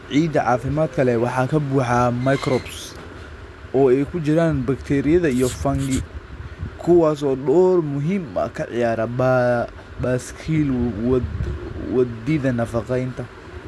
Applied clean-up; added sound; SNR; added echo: none; Writing; 16 dB; none.